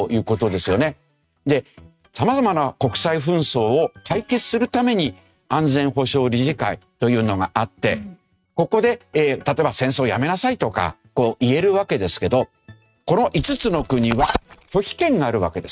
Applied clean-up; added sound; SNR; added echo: neural mask model RNNoise.